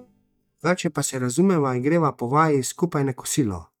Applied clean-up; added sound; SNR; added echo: neural mask model DeepFilterNet 3.